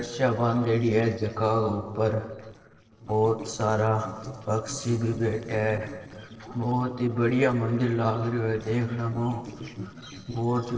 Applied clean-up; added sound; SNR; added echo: neural separator model SepFormer DNS4.